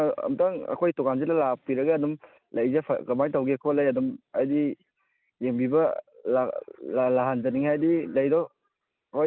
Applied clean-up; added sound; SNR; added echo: none; none; none; none.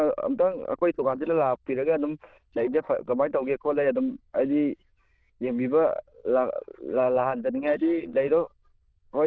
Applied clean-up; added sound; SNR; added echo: neural diffusion model UNIVERSE++.